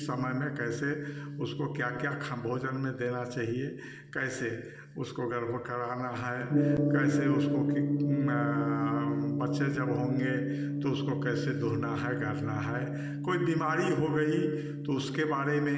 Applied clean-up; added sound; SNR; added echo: none; Gong; 0 dB; reverberation time 0.6 s.